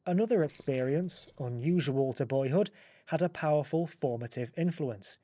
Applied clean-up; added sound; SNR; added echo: neural separator model SepFormer DNS4.